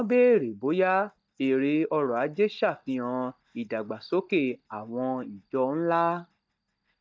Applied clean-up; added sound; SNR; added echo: neural mask model DeepFilterNet 3.